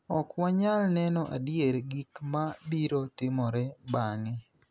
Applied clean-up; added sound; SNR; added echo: none; none; none; none.